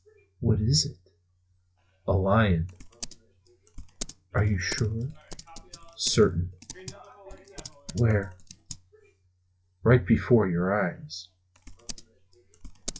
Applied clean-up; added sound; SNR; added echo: classical method log-MMSE.